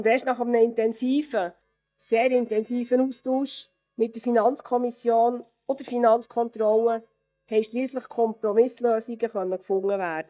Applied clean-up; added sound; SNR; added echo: neural mask model DeepFilterNet 3.